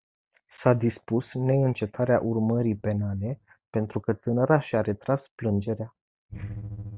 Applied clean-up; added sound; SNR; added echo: none; none; none; none.